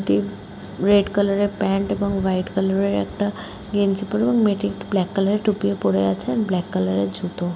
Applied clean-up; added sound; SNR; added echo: none; none; none; none.